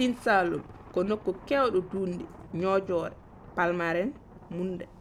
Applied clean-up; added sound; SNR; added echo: none; Thunder; 20 dB; none.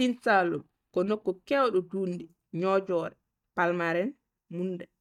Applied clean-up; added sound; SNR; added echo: neural mask model DeepFilterNet 3.